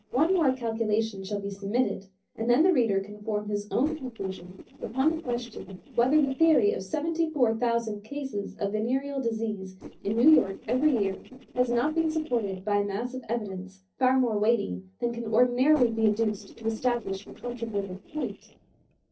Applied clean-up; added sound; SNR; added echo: neural separator model SepFormer DNS4.